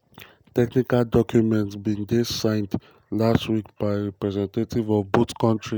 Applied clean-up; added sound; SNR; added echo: none; none; none; none.